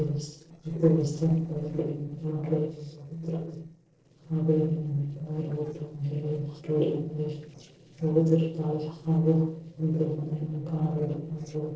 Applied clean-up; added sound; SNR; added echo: neural separator model SepFormer DNS4.